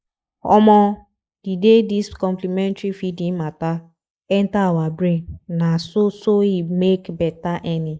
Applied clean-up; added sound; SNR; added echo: neural mask model Resemble Enhance denoiser.